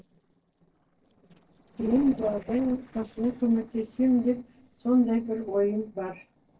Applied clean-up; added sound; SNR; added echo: neural separator model SepFormer DNS4.